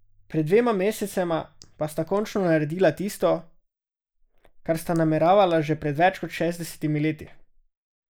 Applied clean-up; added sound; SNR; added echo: neural mask model Resemble Enhance denoiser.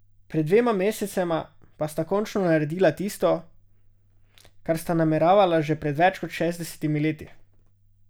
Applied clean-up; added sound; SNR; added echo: none; none; none; none.